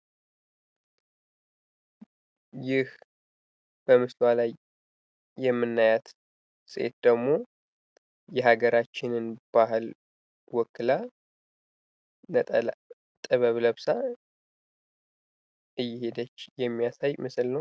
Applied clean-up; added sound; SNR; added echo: none; none; none; none.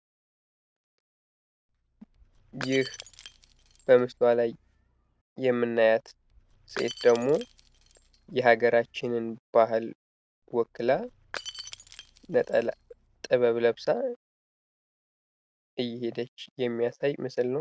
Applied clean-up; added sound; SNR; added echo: none; Shatter / Crushing; 18 dB; none.